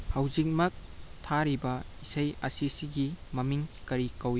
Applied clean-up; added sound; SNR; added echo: none; none; none; none.